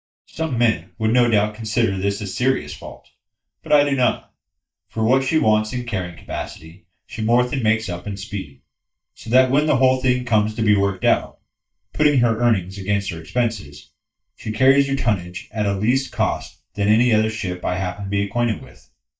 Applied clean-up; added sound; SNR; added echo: neural mask model DeepFilterNet 3.